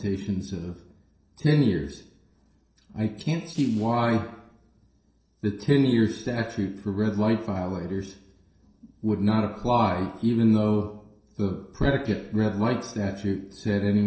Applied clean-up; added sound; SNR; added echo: neural separator model SepFormer DNS4.